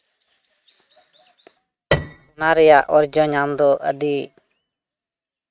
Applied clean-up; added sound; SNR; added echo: neural mask model RNNoise.